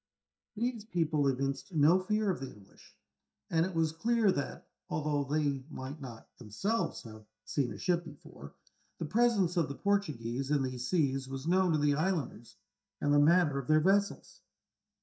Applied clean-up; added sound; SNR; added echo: neural mask model DeepFilterNet 3.